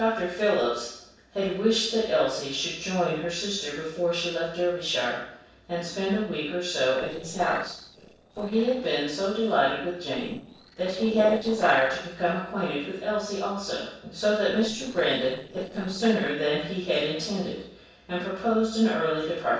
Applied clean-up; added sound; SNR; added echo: neural separator model SepFormer DNS4.